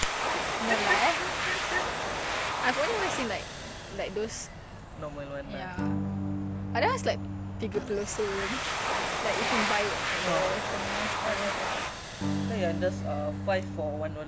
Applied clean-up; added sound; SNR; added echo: none; Domestic sounds, home sounds + Electric guitar / Strum; -1 dB; none.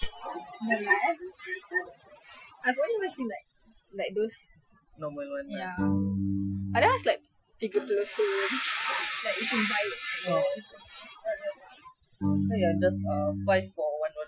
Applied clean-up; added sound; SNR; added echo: classical method Wiener filter.